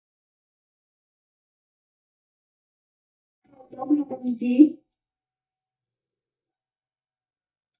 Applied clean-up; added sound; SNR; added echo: neural mask model DeepFilterNet 3.